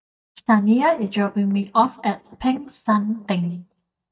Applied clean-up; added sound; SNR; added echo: neural mask model DeepFilterNet 3.